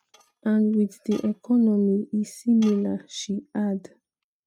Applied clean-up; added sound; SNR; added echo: neural mask model RNNoise.